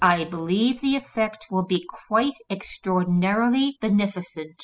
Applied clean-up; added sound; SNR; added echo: classical method spectral subtraction.